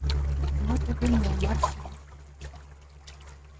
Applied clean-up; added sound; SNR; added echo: neural mask model RNNoise.